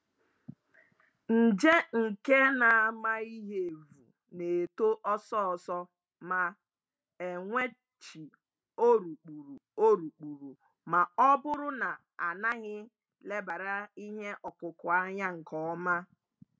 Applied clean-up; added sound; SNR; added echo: none; none; none; none.